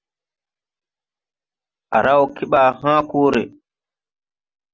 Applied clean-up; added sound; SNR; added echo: none; none; none; none.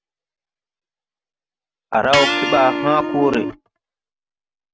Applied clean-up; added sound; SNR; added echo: none; Electric guitar; 2 dB; none.